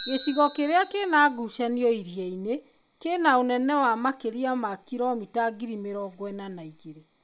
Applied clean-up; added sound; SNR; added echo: none; Bicycle; 14 dB; none.